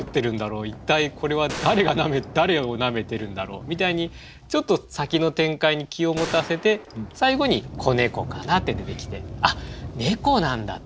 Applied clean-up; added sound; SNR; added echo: none; Sliding door + Gunshot, gunfire; 13 dB; none.